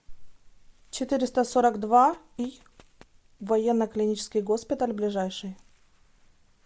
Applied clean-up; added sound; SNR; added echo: none; none; none; none.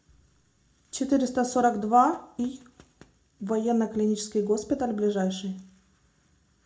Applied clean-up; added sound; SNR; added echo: none; none; none; reverberation time 0.3 s.